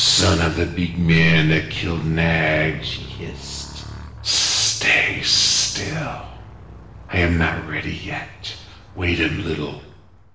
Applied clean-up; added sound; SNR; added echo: none; Motorcycle; 16 dB; reverberation time 0.8 s.